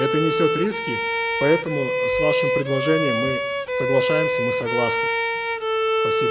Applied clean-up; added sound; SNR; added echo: none; Bowed string instrument; -3 dB; none.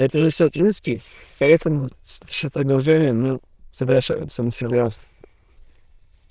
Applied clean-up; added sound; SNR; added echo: neural diffusion model UNIVERSE++.